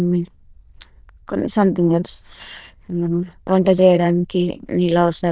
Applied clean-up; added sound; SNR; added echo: neural diffusion model UNIVERSE++.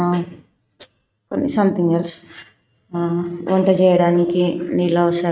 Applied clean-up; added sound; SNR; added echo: neural mask model RNNoise.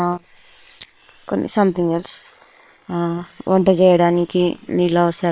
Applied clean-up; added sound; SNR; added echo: neural separator model SepFormer WHAM!.